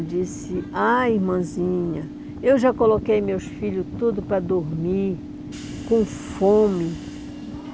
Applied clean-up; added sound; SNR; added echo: none; Subway, metro, underground / Train; 13 dB; none.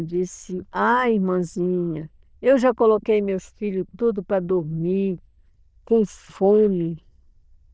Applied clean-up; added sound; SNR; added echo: neural diffusion model UNIVERSE++.